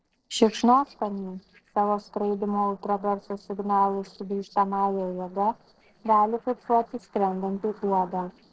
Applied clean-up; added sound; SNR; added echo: neural separator model SepFormer DNS4.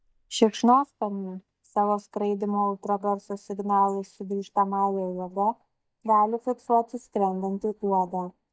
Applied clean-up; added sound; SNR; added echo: neural mask model DeepFilterNet 3.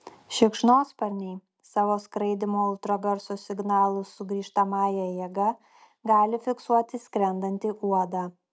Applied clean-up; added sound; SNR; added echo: none; none; none; none.